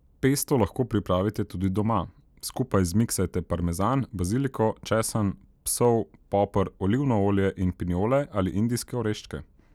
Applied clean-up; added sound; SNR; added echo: none; none; none; none.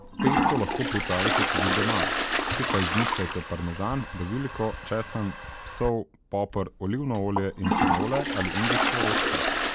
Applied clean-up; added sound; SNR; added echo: none; Toilet flush; -2 dB; none.